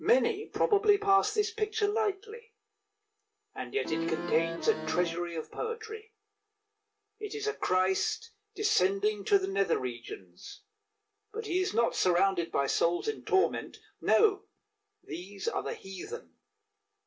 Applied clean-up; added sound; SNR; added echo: none; Accordion; 4 dB; reverberation time 0.2 s.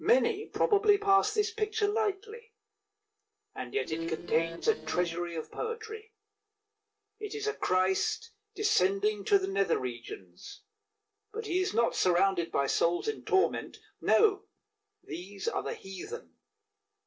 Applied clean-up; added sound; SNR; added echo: neural separator model SepFormer DNS4.